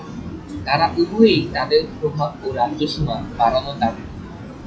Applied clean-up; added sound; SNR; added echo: classical method WPE with log-MMSE.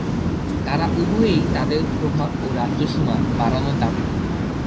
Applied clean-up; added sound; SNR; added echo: none; Waves, surf; -3 dB; reverberation time 0.4 s.